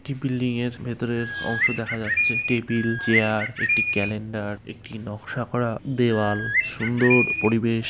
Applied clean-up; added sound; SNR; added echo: none; Bird; 0 dB; none.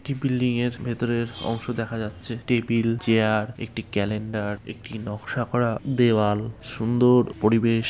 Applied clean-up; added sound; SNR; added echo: none; none; none; none.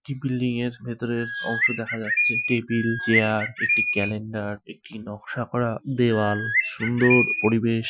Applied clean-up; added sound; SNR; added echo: classical method Wiener filter.